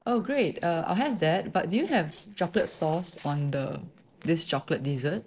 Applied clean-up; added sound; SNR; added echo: neural separator model SepFormer DNS4.